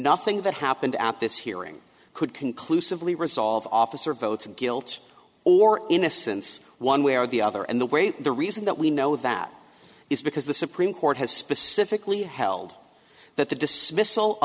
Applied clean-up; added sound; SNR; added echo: none; none; none; none.